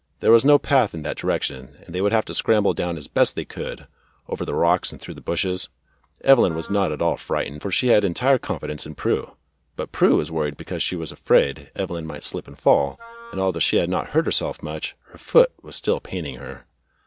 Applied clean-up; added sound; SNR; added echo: none; Wind instrument, woodwind instrument; 20 dB; none.